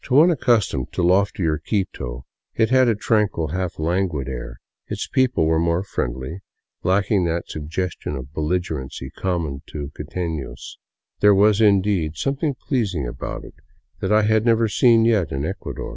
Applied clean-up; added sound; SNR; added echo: none; none; none; none.